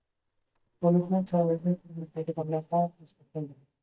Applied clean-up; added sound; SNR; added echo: neural mask model DeepFilterNet 3.